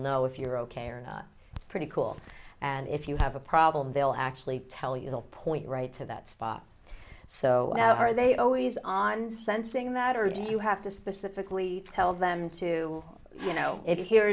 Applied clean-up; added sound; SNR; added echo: none; none; none; none.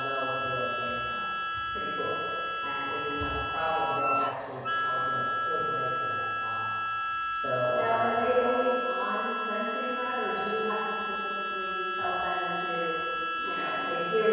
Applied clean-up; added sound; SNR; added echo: none; Harmonica; -1 dB; reverberation time 1.9 s.